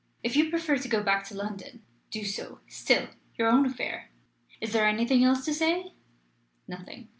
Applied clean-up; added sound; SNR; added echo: none; none; none; none.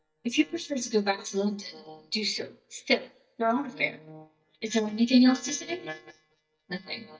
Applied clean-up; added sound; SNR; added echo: neural mask model DeepFilterNet 3.